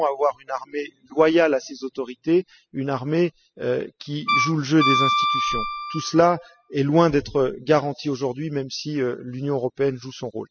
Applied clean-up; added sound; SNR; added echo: classical method spectral subtraction.